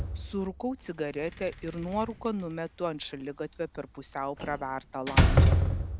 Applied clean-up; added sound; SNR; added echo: none; Slam; -5 dB; none.